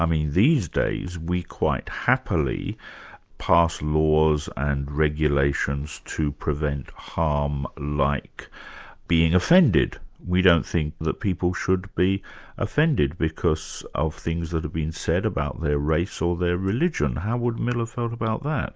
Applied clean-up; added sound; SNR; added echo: none; none; none; none.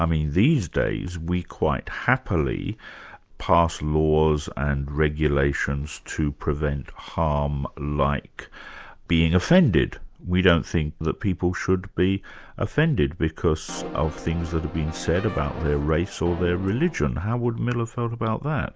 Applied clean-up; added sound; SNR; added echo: none; Brass instrument; 13 dB; none.